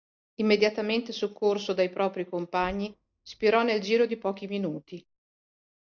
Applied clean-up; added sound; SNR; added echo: neural mask model DeepFilterNet 3.